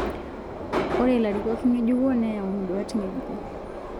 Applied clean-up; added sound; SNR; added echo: none; Subway, metro, underground; 6 dB; none.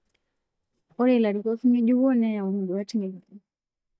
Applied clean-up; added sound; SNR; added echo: neural mask model DeepFilterNet 3.